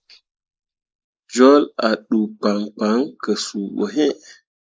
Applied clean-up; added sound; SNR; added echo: neural mask model Resemble Enhance denoiser.